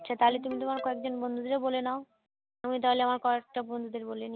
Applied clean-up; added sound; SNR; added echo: none; Ringtone; 17 dB; none.